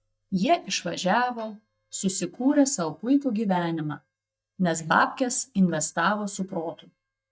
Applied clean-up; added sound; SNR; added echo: neural mask model DeepFilterNet 3.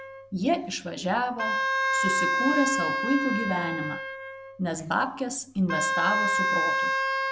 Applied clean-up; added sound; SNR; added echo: none; Wind instrument, woodwind instrument; -1 dB; none.